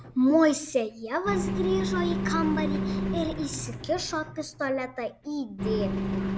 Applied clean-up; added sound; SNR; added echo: none; Engine; 3 dB; none.